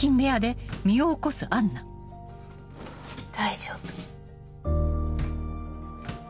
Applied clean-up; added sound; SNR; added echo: none; Snare drum + Door; 16 dB; none.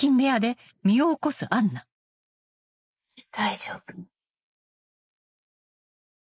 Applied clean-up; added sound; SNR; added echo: neural mask model Resemble Enhance denoiser.